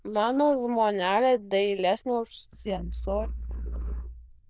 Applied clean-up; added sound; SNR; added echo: neural diffusion model UNIVERSE++.